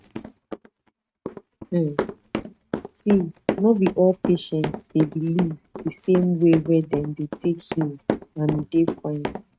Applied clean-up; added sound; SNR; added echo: neural mask model RNNoise.